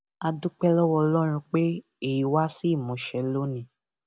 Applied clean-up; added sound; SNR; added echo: none; none; none; none.